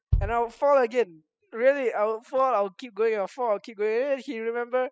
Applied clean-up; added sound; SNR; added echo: classical method spectral subtraction.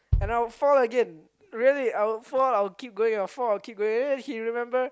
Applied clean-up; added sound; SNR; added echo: none; Bass drum; 7 dB; none.